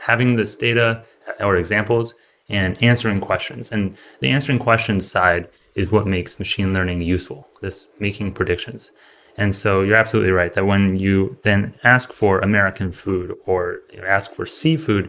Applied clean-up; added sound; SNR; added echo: neural mask model Resemble Enhance denoiser.